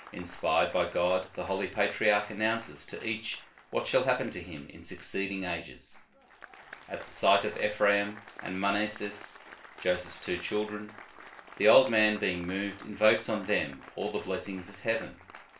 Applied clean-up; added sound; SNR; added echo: none; Applause; 20 dB; reverberation time 0.3 s.